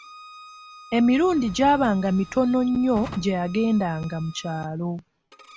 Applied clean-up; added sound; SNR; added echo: none; Drawer open or close + Bowed string instrument; 19 dB; none.